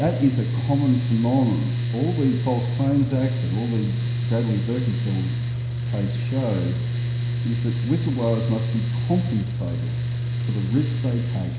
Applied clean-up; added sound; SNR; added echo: none; Mechanical fan; -1 dB; reverberation time 0.9 s.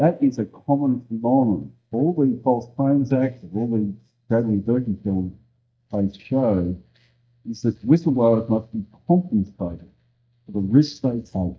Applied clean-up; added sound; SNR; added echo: neural mask model DeepFilterNet 3.